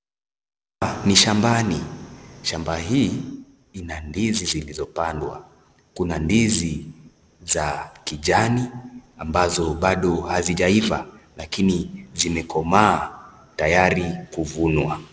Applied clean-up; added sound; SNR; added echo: none; none; none; none.